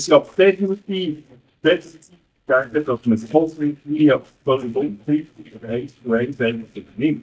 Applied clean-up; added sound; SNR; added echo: neural mask model DeepFilterNet 3.